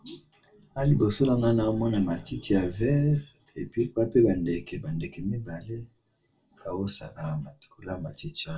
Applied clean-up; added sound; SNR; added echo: none; none; none; reverberation time 0.1 s.